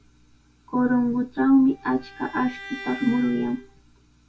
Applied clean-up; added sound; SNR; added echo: none; Bowed string instrument; 17 dB; reverberation time 0.1 s.